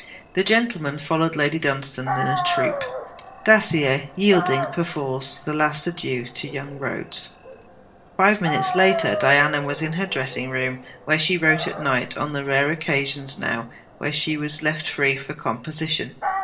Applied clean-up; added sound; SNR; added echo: none; Dog; 8 dB; reverberation time 0.4 s.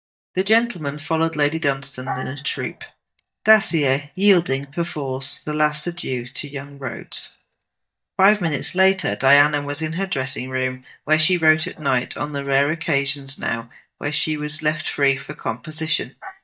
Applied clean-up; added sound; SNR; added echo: neural mask model DeepFilterNet 3.